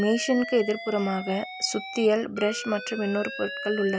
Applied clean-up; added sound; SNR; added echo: none; Alarm; 11 dB; none.